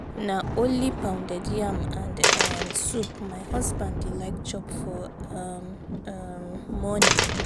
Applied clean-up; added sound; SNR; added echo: none; Thunder + Coin (dropping); -3 dB; none.